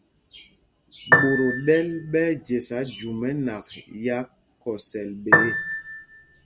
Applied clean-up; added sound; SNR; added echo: none; Piano; -4 dB; none.